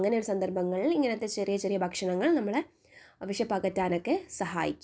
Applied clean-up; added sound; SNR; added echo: none; none; none; none.